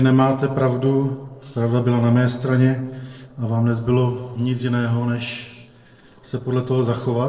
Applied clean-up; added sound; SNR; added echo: neural separator model SepFormer DNS4.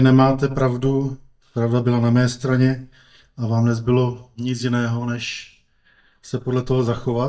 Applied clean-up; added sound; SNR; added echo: neural mask model DeepFilterNet 3.